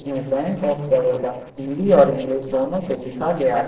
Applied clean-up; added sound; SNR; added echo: neural separator model SepFormer DNS4.